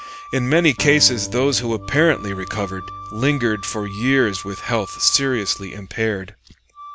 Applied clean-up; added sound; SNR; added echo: none; Acoustic guitar + Wind instrument, woodwind instrument; 14 dB; none.